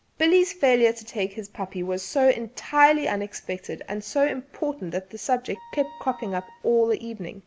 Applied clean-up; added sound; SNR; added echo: none; Wind instrument, woodwind instrument; 20 dB; none.